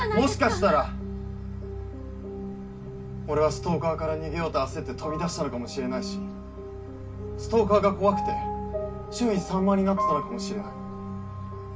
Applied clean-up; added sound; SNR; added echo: none; none; none; reverberation time 0.2 s.